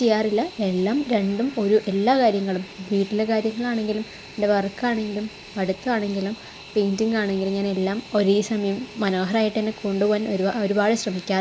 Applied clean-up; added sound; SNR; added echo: none; Fixed-wing aircraft, airplane; 18 dB; none.